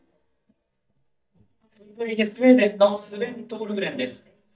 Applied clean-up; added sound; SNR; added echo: neural mask model DeepFilterNet 3.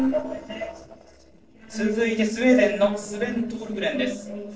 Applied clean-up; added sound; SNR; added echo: neural separator model SepFormer DNS4.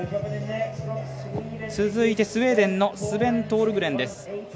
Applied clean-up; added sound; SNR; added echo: none; none; none; none.